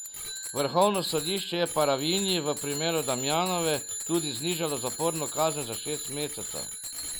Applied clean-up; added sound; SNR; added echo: none; Bicycle bell; 7 dB; none.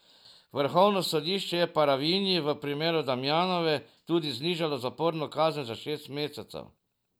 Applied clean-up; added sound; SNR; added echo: none; none; none; none.